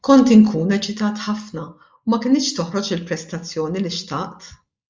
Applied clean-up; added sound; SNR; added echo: neural mask model Resemble Enhance denoiser.